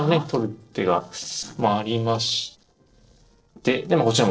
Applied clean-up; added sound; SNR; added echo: neural separator model SepFormer DNS4.